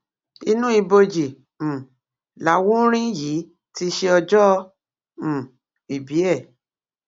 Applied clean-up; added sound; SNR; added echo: none; none; none; none.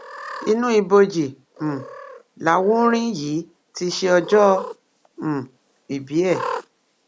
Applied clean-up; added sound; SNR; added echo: none; Cat; 15 dB; none.